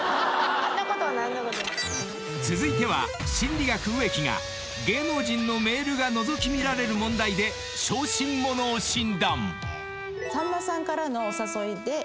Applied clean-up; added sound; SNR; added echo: none; Bowed string instrument; 10 dB; none.